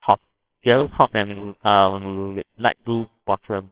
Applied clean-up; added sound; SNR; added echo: neural separator model SepFormer WHAMR!.